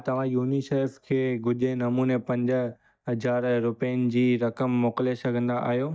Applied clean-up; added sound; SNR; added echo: neural mask model DeepFilterNet 3.